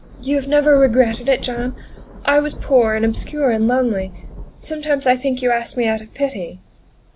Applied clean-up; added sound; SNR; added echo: none; Thunder / Rain; 15 dB; none.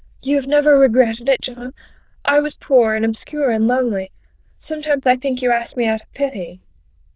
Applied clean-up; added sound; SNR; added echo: neural diffusion model UNIVERSE++.